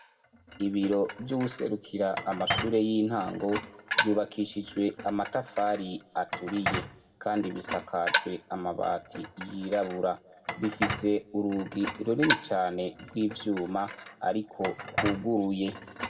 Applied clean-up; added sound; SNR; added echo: none; Dishes, pots, and pans; 6 dB; reverberation time 1.5 s.